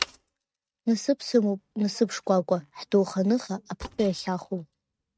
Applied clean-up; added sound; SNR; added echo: neural mask model RNNoise.